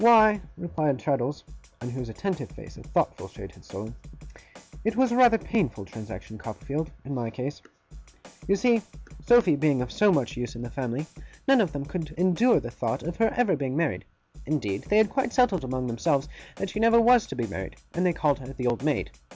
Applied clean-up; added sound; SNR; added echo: none; Drum kit; 19 dB; none.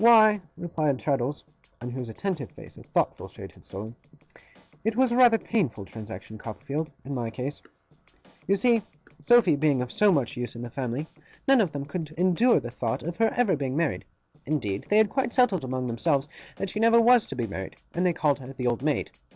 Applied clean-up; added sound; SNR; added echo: neural separator model SepFormer DNS4.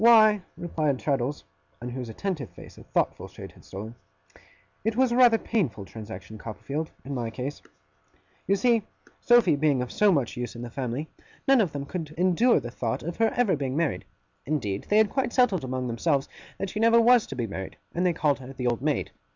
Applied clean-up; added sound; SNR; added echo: none; none; none; none.